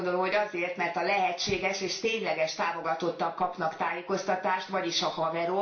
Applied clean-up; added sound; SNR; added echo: none; none; none; reverberation time 0.4 s.